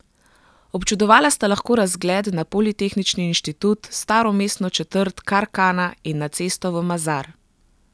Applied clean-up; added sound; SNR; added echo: none; none; none; none.